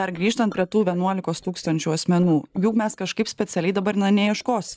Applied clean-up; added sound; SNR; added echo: neural mask model DeepFilterNet 3.